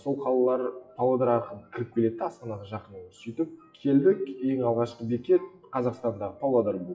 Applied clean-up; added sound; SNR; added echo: classical method WPE with log-MMSE.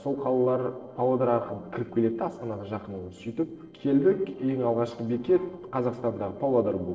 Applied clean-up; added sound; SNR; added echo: neural separator model SepFormer DNS4.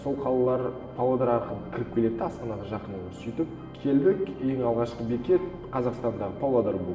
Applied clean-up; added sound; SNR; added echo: none; Organ; 16 dB; reverberation time 1.1 s.